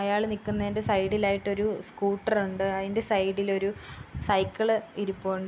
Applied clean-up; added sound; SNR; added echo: none; none; none; none.